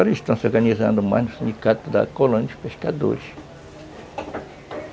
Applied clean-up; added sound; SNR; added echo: none; none; none; none.